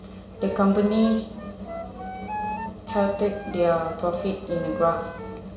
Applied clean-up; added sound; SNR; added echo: none; Wind instrument, woodwind instrument; 11 dB; reverberation time 1.9 s.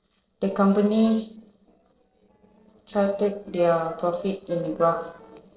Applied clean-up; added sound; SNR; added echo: neural separator model SepFormer DNS4.